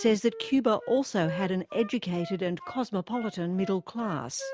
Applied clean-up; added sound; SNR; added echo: none; Wind instrument, woodwind instrument; 15 dB; none.